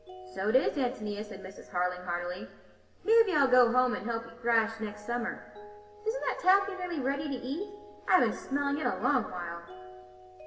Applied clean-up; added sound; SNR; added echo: none; Mallet percussion; 19 dB; reverberation time 1.0 s.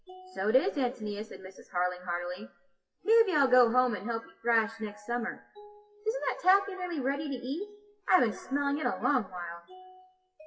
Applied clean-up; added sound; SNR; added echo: classical method WPE with log-MMSE.